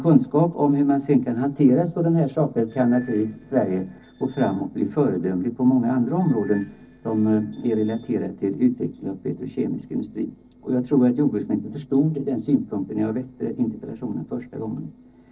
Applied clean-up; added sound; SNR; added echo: neural separator model SepFormer DNS4.